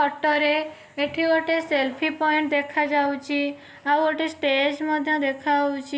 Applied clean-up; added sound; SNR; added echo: none; none; none; none.